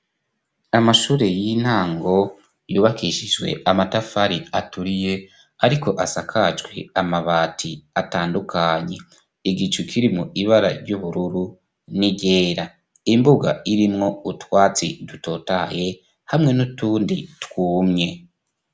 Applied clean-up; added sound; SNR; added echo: none; none; none; none.